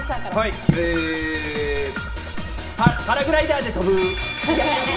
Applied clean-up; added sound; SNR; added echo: none; Raindrop / Drip; 5 dB; reverberation time 0.8 s.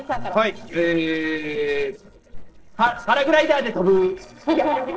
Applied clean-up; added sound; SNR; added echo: neural separator model SepFormer DNS4.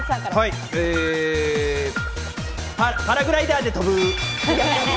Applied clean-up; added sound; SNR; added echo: none; none; none; none.